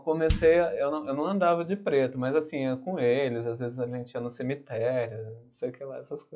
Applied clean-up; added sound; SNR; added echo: classical method log-MMSE.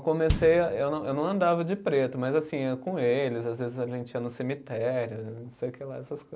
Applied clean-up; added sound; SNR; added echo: none; Bass drum; 9 dB; none.